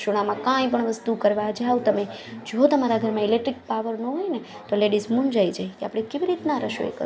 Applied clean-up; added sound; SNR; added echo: none; none; none; none.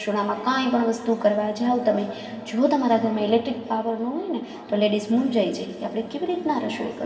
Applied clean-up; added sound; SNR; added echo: none; none; none; reverberation time 2.3 s.